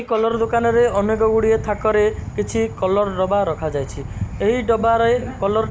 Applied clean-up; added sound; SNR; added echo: none; Insect; 13 dB; none.